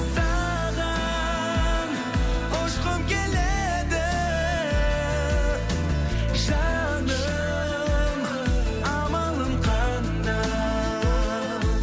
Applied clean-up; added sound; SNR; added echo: none; Trumpet; 18 dB; none.